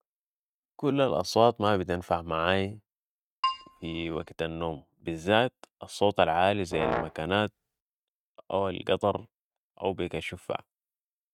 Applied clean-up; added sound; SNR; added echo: neural mask model RNNoise.